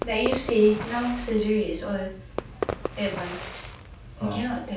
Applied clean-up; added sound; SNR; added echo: none; Fireworks; 9 dB; reverberation time 0.3 s.